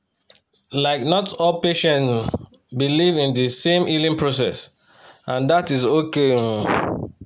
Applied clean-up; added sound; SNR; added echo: none; none; none; none.